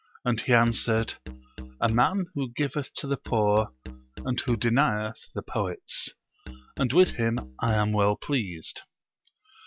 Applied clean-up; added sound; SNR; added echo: none; Musical instrument; 15 dB; none.